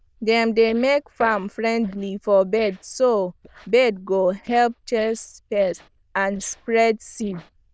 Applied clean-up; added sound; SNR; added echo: neural diffusion model UNIVERSE++.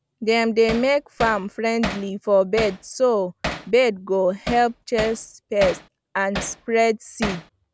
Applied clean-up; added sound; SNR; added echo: none; Hammer; 11 dB; none.